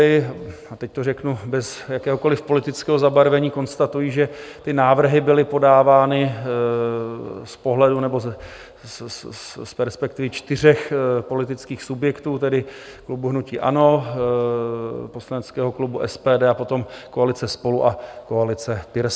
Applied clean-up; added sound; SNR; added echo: none; none; none; none.